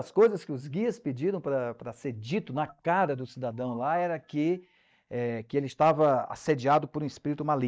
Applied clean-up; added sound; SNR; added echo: neural mask model DeepFilterNet 3.